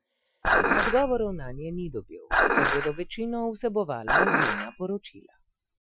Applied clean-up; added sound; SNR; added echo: classical method Wiener filter.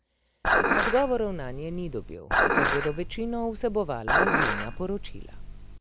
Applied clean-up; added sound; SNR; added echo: none; Dishes, pots, and pans; -4 dB; none.